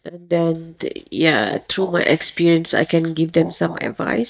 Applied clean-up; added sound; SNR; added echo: neural mask model DeepFilterNet 3.